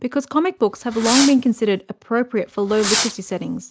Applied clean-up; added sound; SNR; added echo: none; Fireworks; 6 dB; none.